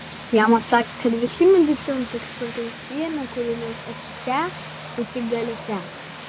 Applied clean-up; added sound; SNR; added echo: none; Vehicle + Rattle (instrument); 12 dB; none.